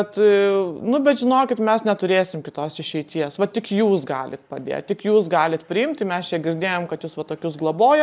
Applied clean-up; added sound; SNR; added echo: none; none; none; none.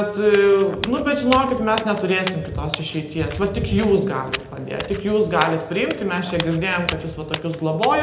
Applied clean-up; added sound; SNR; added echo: none; Walk, footsteps; 11 dB; reverberation time 0.8 s.